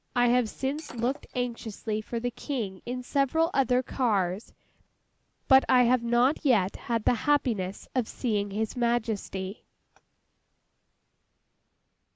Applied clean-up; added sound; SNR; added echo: neural mask model Resemble Enhance denoiser.